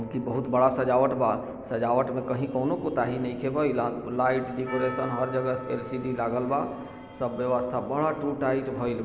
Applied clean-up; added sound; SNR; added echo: none; Percussion; 19 dB; none.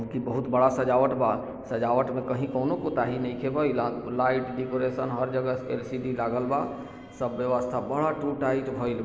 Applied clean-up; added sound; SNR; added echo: none; none; none; none.